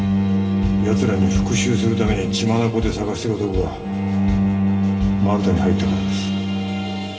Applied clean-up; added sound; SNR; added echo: none; Bowed string instrument; -2 dB; reverberation time 2.3 s.